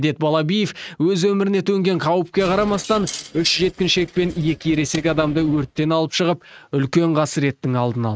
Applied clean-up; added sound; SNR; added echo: neural mask model RNNoise.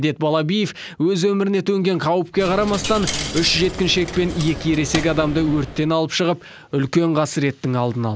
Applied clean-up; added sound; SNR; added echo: none; Coin (dropping); 8 dB; none.